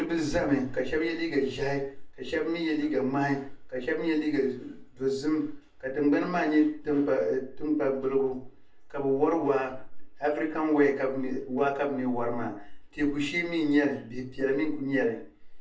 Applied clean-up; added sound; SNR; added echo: none; none; none; reverberation time 0.3 s.